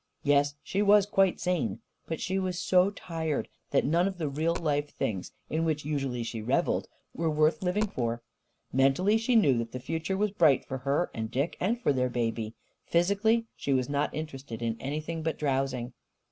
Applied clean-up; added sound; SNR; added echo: none; Coin (dropping); 16 dB; none.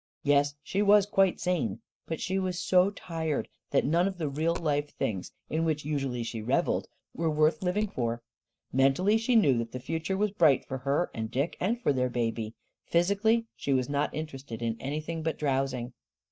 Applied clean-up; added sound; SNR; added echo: neural mask model DeepFilterNet 3.